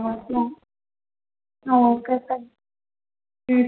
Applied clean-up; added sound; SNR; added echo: none; none; none; none.